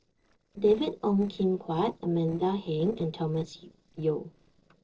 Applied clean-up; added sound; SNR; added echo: neural separator model SepFormer DNS4.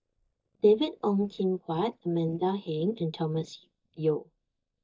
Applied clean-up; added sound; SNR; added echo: neural mask model DeepFilterNet 3.